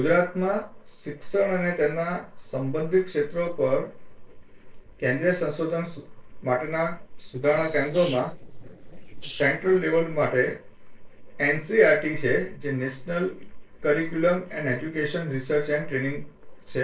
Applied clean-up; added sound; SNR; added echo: neural separator model SepFormer DNS4.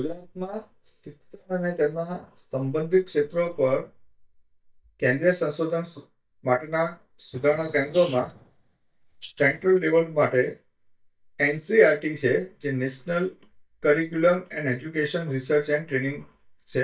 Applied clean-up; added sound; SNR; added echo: neural mask model DeepFilterNet 3.